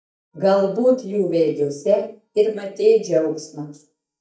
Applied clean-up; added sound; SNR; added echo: neural mask model DeepFilterNet 3.